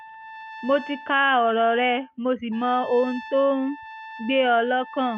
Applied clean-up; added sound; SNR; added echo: none; Trumpet; 17 dB; none.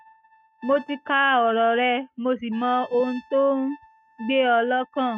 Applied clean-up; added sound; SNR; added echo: neural mask model RNNoise.